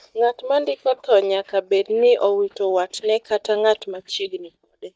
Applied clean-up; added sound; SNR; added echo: neural mask model DeepFilterNet 3.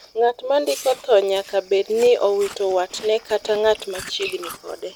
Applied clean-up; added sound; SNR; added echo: none; Chewing, mastication; 19 dB; none.